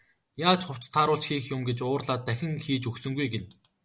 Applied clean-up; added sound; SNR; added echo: none; none; none; none.